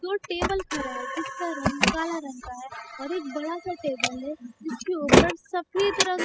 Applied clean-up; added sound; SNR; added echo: classical method spectral subtraction.